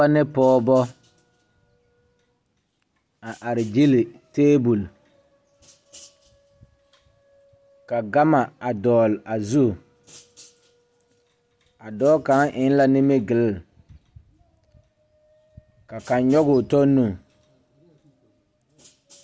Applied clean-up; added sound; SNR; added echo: none; none; none; none.